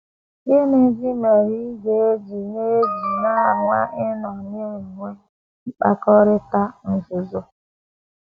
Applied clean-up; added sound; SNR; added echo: none; none; none; none.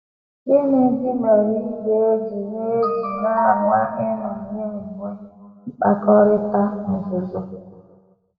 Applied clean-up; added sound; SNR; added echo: none; none; none; reverberation time 1.5 s.